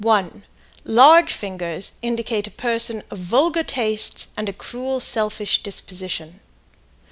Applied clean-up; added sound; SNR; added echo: none; none; none; none.